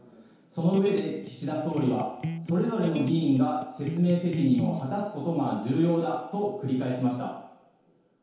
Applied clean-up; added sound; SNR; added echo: none; Electric guitar; 8 dB; reverberation time 0.8 s.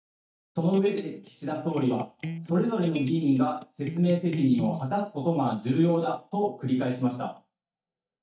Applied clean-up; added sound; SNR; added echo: neural mask model DeepFilterNet 3.